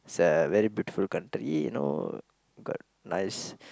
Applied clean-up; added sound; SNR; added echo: none; none; none; none.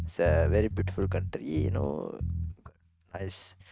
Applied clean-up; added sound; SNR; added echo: neural mask model RNNoise.